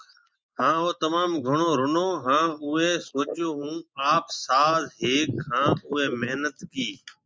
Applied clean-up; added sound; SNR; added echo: neural mask model Resemble Enhance denoiser.